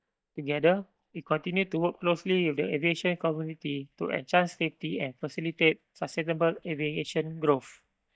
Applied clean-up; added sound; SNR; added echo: neural mask model DeepFilterNet 3.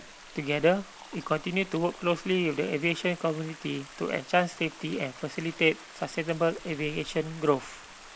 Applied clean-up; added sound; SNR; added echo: none; Stream + Liquid; 18 dB; none.